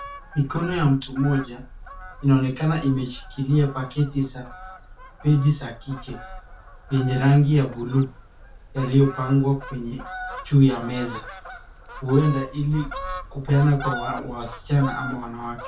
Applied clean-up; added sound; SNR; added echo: none; Fowl; 14 dB; reverberation time 0.2 s.